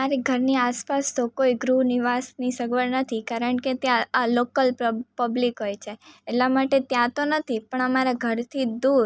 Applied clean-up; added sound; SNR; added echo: none; none; none; none.